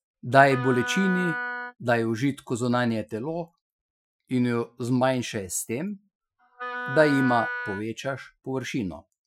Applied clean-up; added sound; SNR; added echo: classical method Wiener filter.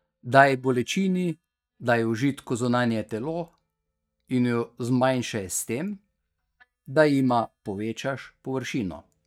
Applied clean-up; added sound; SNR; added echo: neural mask model DeepFilterNet 3.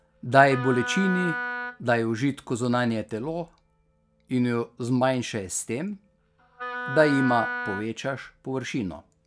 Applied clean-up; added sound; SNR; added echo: none; Wind instrument, woodwind instrument; 6 dB; none.